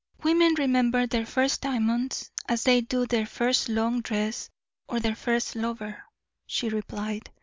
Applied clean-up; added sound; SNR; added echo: none; none; none; none.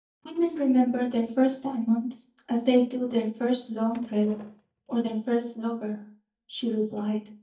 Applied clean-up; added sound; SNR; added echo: neural mask model DeepFilterNet 3.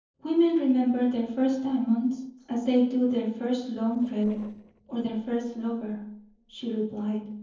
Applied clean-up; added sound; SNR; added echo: neural separator model SepFormer DNS4.